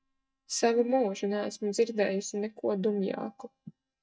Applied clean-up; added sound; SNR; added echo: neural mask model DeepFilterNet 3.